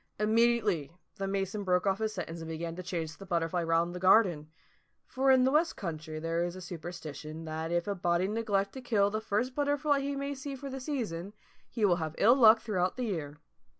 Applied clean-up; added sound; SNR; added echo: none; none; none; none.